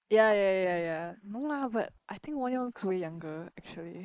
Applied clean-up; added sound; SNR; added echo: neural mask model Resemble Enhance denoiser.